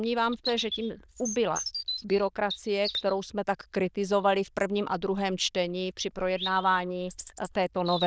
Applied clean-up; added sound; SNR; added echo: neural diffusion model UNIVERSE++.